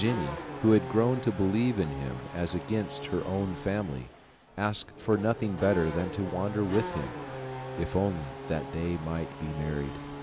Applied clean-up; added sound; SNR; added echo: none; Race car, auto racing / Accelerating, revving, vroom; 9 dB; none.